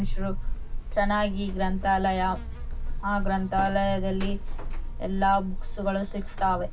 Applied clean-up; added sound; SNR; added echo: none; Buzz; 1 dB; reverberation time 0.4 s.